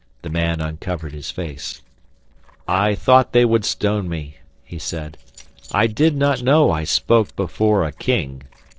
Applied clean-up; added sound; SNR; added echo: neural separator model SepFormer DNS4.